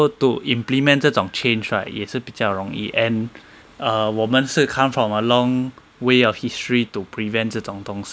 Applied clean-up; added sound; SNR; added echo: none; none; none; none.